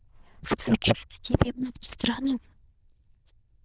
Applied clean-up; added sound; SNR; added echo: neural diffusion model UNIVERSE++.